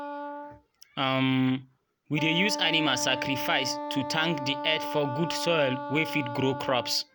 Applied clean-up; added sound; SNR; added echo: none; Wind instrument, woodwind instrument; 7 dB; none.